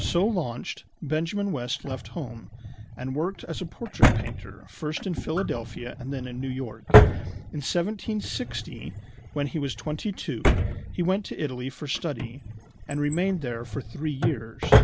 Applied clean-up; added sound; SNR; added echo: none; Drawer open or close; -3 dB; none.